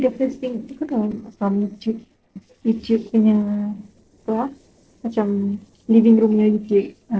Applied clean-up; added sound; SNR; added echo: neural separator model SepFormer DNS4.